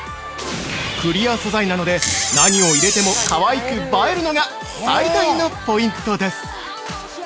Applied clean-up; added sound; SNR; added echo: none; Door; -2 dB; none.